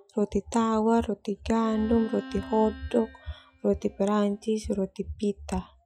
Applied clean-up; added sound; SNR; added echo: classical method log-MMSE.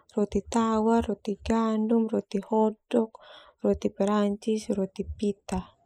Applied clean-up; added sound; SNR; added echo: neural mask model Resemble Enhance denoiser.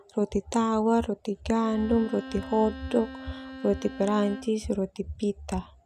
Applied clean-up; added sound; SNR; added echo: none; Bowed string instrument; 14 dB; none.